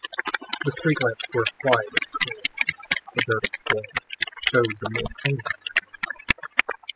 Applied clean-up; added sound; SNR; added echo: classical method spectral subtraction.